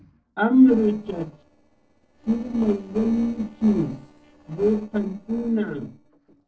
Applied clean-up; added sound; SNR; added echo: neural separator model SepFormer DNS4.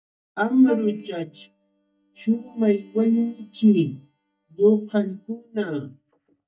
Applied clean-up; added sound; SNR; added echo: neural mask model DeepFilterNet 3.